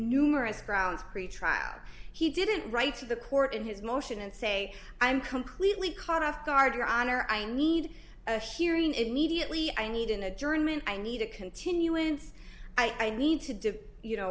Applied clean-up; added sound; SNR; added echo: none; none; none; none.